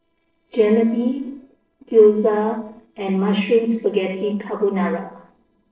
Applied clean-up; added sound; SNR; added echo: neural separator model SepFormer DNS4.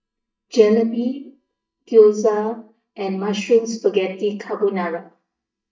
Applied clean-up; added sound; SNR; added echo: neural mask model DeepFilterNet 3.